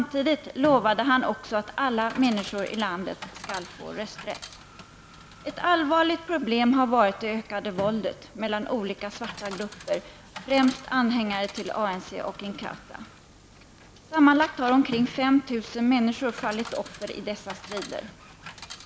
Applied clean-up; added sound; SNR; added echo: none; Coin (dropping) / Chatter; 18 dB; none.